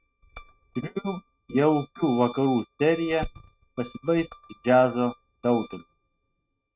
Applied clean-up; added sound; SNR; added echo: neural mask model RNNoise.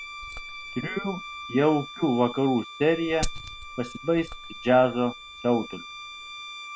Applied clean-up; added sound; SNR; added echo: none; Glass + Bowed string instrument; 11 dB; none.